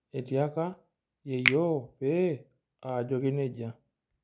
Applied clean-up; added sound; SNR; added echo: none; Finger snapping; 4 dB; none.